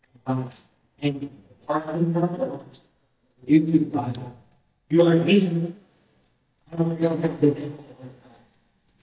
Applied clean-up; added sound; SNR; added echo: neural mask model DeepFilterNet 3.